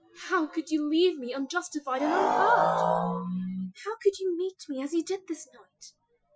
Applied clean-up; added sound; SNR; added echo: classical method Wiener filter.